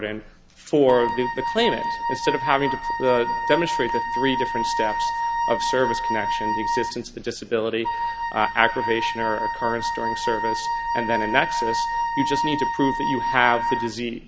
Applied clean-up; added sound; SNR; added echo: none; Wind instrument, woodwind instrument; 1 dB; none.